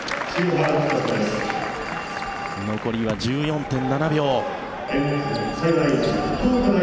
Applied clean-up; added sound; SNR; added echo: none; Telephone; 15 dB; none.